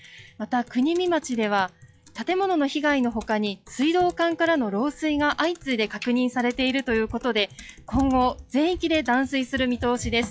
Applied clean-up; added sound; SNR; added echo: classical method log-MMSE.